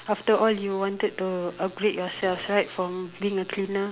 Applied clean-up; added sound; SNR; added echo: none; none; none; none.